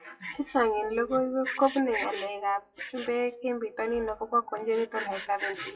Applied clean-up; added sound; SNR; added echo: classical method WPE with log-MMSE.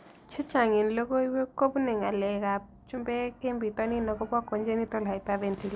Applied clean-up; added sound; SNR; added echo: none; none; none; none.